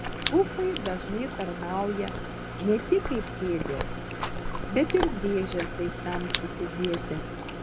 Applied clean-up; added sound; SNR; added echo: none; Idling + Chewing, mastication; 3 dB; none.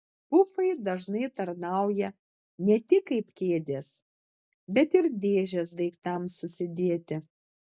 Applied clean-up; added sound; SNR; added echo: none; none; none; none.